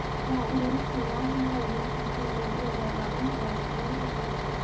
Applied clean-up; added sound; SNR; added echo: none; Bus; -3 dB; reverberation time 0.3 s.